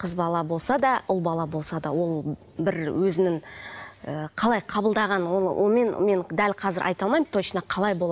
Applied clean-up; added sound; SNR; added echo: none; none; none; none.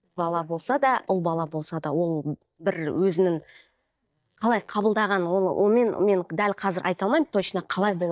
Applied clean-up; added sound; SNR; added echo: neural mask model DeepFilterNet 3.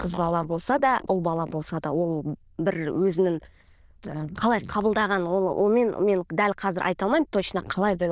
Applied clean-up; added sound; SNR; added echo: neural diffusion model UNIVERSE++.